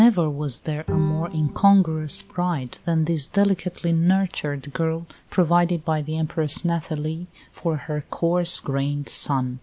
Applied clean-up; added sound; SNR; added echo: none; Bowed string instrument; 14 dB; none.